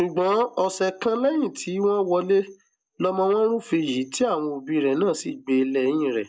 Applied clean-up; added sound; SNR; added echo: none; none; none; none.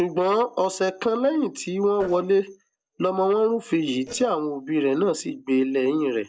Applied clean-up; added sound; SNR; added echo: neural separator model SepFormer DNS4.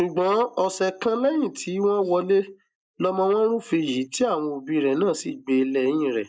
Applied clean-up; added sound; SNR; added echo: neural mask model Resemble Enhance denoiser.